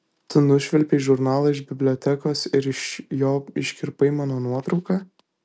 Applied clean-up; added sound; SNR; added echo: none; none; none; none.